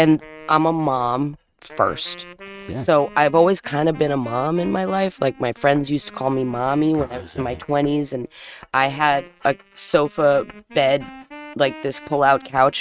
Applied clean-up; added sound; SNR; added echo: neural mask model RNNoise.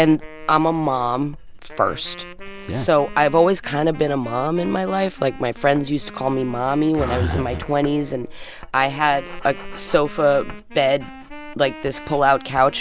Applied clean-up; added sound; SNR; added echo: none; Writing + Wind instrument, woodwind instrument; 16 dB; none.